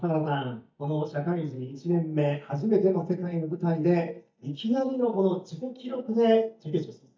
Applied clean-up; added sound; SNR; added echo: neural mask model DeepFilterNet 3.